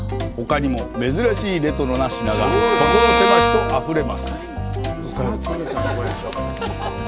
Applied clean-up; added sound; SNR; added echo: none; Bowed string instrument; 3 dB; none.